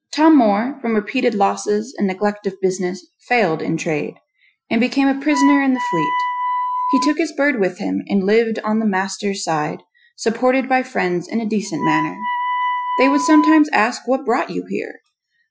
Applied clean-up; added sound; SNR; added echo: classical method Wiener filter.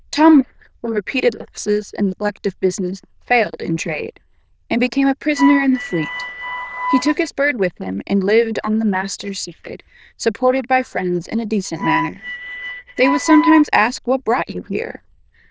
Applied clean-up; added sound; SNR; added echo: neural diffusion model UNIVERSE++.